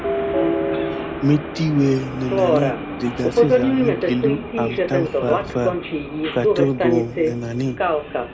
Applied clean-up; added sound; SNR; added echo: none; Subway, metro, underground; -2 dB; none.